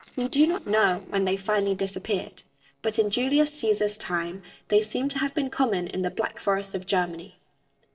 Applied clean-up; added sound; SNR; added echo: neural separator model SepFormer DNS4.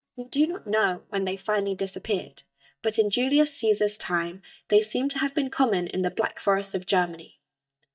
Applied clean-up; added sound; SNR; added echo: neural mask model DeepFilterNet 3.